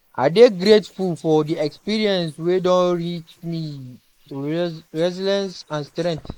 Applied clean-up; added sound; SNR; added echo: neural mask model Resemble Enhance denoiser.